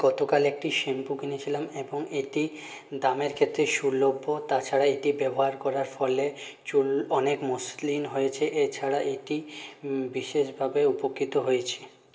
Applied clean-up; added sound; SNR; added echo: none; none; none; reverberation time 0.7 s.